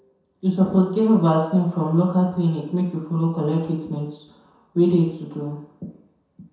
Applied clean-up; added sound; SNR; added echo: none; none; none; reverberation time 0.7 s.